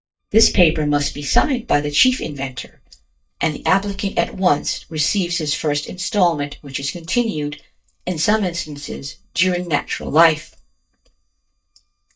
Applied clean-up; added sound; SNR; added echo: neural mask model DeepFilterNet 3.